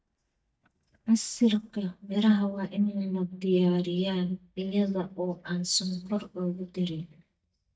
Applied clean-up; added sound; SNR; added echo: neural mask model DeepFilterNet 3.